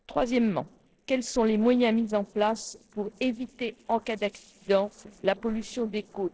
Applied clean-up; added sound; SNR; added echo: neural separator model SepFormer DNS4.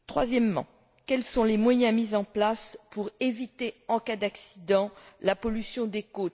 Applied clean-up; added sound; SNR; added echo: none; none; none; none.